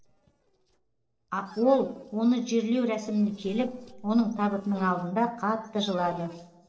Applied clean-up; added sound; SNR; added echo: neural separator model SepFormer DNS4.